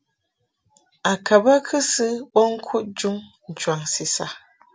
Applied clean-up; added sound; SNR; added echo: none; none; none; none.